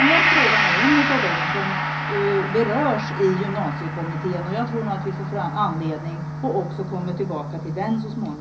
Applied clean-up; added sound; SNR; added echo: none; Gong; 1 dB; reverberation time 0.5 s.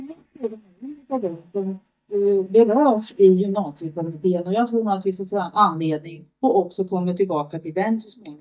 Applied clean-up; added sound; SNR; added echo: neural mask model DeepFilterNet 3.